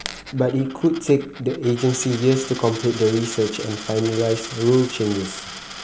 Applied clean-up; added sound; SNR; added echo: none; Coin (dropping); 14 dB; none.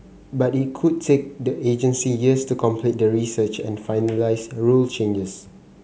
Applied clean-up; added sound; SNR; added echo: none; none; none; none.